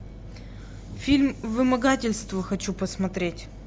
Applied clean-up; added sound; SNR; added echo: none; none; none; none.